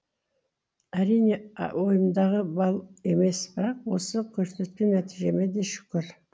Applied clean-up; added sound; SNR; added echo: none; none; none; none.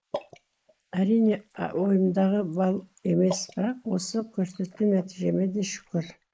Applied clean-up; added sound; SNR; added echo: neural mask model Resemble Enhance denoiser.